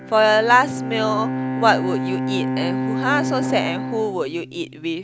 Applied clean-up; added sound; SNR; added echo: none; Bowed string instrument; 4 dB; none.